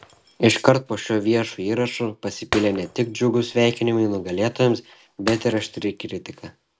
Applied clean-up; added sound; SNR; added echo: none; Shatter; 17 dB; none.